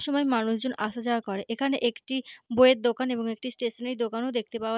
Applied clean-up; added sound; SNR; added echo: none; none; none; none.